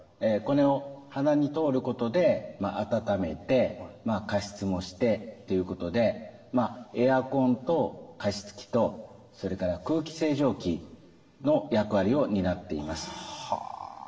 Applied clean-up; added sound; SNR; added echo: none; none; none; reverberation time 1.4 s.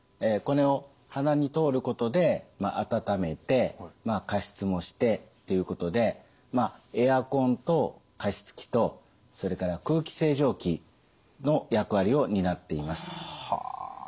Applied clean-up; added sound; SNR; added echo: none; none; none; none.